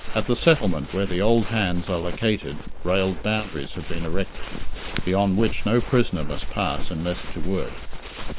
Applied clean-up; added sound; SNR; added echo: neural separator model SepFormer WHAM!.